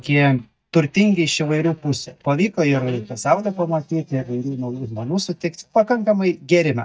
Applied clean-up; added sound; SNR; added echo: neural mask model DeepFilterNet 3.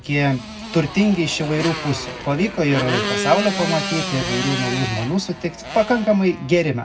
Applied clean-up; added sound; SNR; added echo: none; Motorcycle; 7 dB; reverberation time 0.4 s.